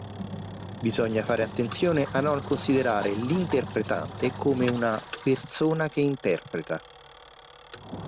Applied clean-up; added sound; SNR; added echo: none; Engine; 11 dB; none.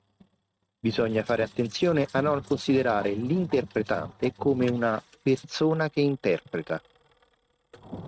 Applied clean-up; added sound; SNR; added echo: neural mask model RNNoise.